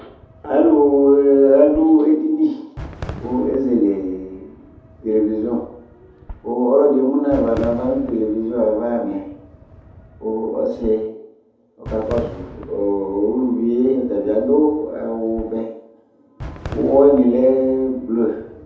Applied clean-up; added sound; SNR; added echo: none; Fireworks; 19 dB; reverberation time 0.8 s.